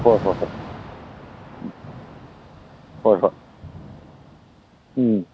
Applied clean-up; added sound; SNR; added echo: none; Thunder / Rain; 13 dB; none.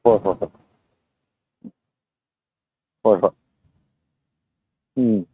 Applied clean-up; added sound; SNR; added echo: neural mask model RNNoise.